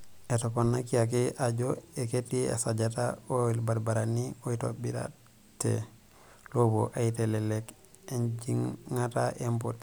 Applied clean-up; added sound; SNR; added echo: none; none; none; none.